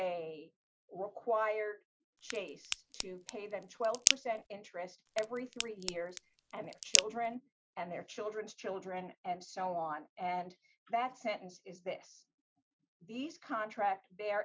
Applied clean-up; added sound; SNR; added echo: none; Crack; -3 dB; none.